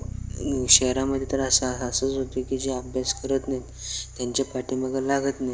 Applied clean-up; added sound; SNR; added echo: none; Bass guitar; 12 dB; none.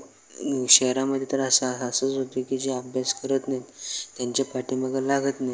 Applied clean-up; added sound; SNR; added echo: none; none; none; none.